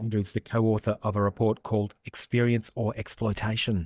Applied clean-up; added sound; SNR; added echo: neural mask model DeepFilterNet 3.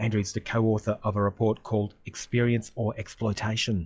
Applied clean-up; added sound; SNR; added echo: classical method log-MMSE.